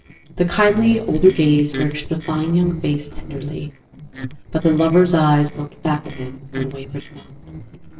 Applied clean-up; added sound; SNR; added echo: neural separator model SepFormer DNS4.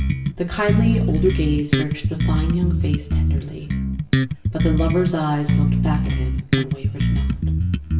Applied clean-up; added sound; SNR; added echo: none; Bass guitar; -4 dB; reverberation time 1.0 s.